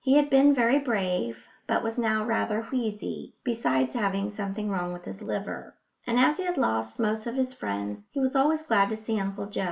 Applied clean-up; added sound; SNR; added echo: none; none; none; none.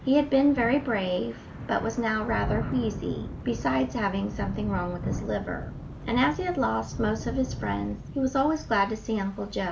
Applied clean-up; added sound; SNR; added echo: none; Thunder / Rain; 8 dB; none.